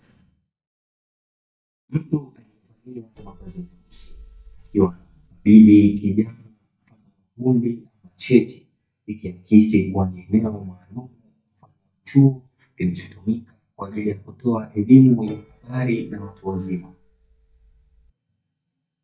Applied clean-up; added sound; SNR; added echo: neural mask model DeepFilterNet 3.